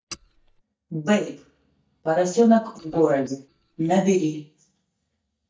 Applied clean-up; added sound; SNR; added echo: neural mask model DeepFilterNet 3.